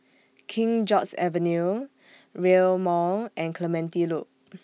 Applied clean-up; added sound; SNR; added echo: none; none; none; none.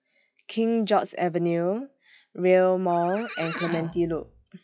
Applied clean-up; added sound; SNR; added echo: classical method log-MMSE.